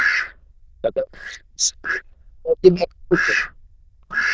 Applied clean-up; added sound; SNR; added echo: neural diffusion model UNIVERSE++.